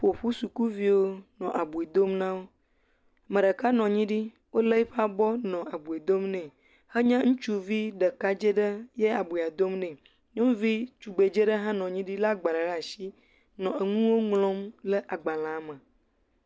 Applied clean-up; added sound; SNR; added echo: none; none; none; none.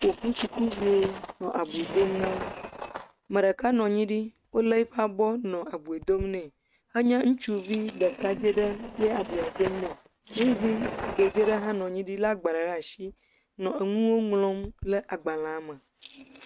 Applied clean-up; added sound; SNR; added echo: neural mask model RNNoise.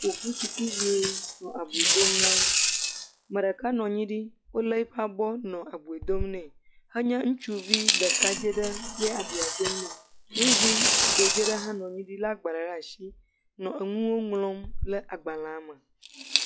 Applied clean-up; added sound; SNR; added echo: classical method log-MMSE.